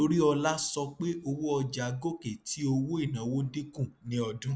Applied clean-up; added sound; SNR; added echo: none; none; none; none.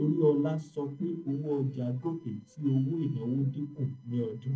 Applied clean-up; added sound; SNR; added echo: neural separator model SepFormer DNS4.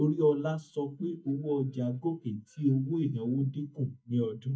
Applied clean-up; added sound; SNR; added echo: neural mask model DeepFilterNet 3.